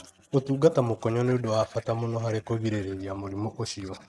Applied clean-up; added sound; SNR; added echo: neural mask model RNNoise.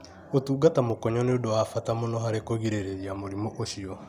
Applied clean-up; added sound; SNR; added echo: none; none; none; none.